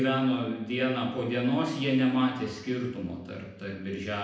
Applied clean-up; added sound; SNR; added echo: none; none; none; reverberation time 0.9 s.